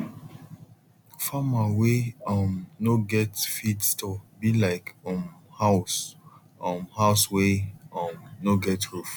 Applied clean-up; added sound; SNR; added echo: none; none; none; none.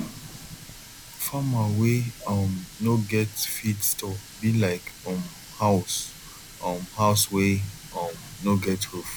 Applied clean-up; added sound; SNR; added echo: none; Water tap, faucet; 18 dB; none.